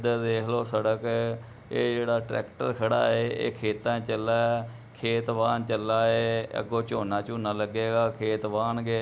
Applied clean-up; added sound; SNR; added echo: none; none; none; none.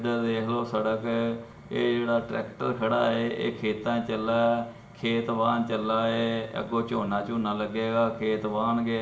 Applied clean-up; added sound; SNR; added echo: none; none; none; reverberation time 1.5 s.